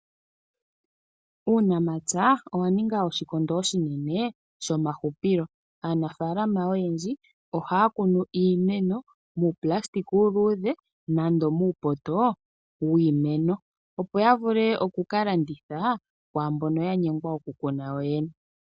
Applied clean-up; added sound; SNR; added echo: none; none; none; none.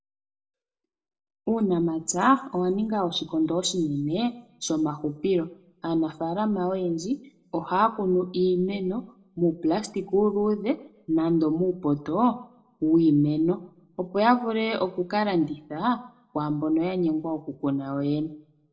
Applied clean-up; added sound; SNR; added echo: none; none; none; reverberation time 0.3 s.